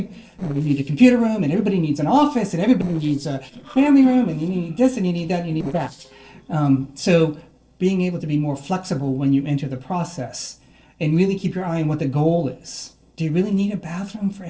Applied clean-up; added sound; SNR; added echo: neural separator model SepFormer DNS4.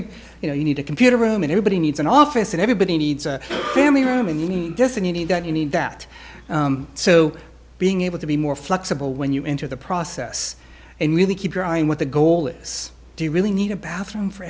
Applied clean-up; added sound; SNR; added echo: none; none; none; none.